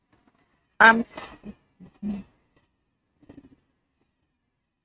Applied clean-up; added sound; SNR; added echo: neural mask model RNNoise.